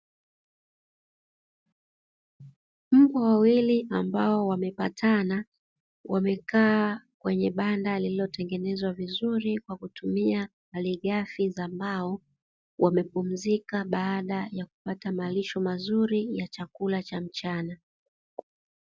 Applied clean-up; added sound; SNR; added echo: none; none; none; none.